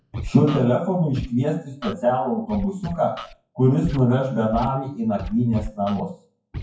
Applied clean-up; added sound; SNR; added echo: classical method WPE with log-MMSE.